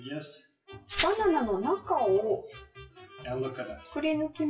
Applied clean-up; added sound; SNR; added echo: classical method WPE with log-MMSE.